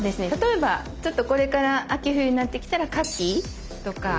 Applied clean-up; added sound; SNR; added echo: none; none; none; none.